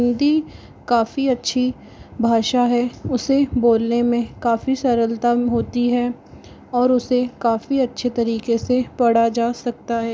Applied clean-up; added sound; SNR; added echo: none; none; none; none.